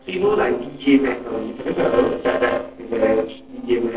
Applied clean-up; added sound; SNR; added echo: neural separator model SepFormer DNS4.